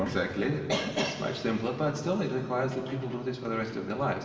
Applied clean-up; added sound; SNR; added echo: none; none; none; reverberation time 2.6 s.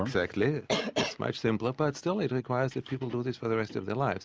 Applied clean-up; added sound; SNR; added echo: none; none; none; none.